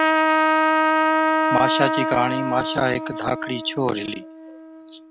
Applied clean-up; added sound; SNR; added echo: none; Trumpet; -4 dB; none.